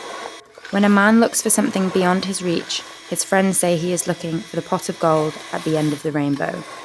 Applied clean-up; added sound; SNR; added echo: none; Engine + Domestic sounds, home sounds; 17 dB; none.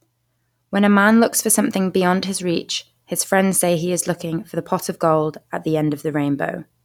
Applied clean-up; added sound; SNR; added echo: none; none; none; none.